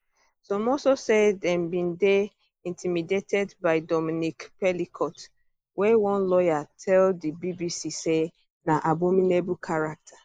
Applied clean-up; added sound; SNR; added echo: neural mask model Resemble Enhance denoiser.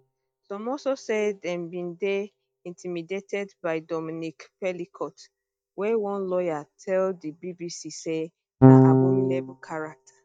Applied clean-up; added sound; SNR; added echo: neural mask model DeepFilterNet 3.